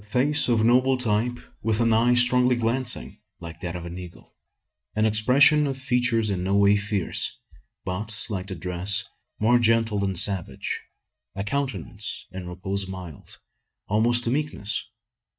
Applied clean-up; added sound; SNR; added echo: neural mask model DeepFilterNet 3.